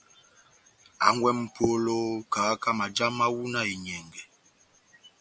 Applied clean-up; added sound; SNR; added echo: none; none; none; none.